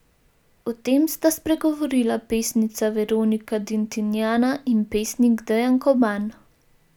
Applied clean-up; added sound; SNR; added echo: none; none; none; none.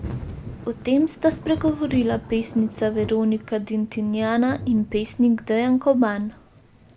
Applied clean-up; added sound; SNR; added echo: none; Thunder / Rain; 14 dB; none.